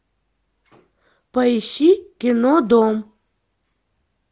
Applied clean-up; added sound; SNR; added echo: none; none; none; none.